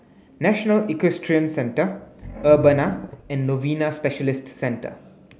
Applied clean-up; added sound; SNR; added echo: none; Growling; 15 dB; none.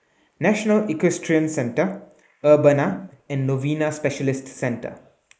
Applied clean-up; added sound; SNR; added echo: neural mask model Resemble Enhance denoiser.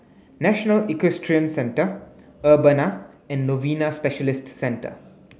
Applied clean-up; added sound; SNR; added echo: none; none; none; none.